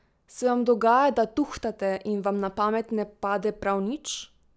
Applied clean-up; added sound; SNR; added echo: none; none; none; none.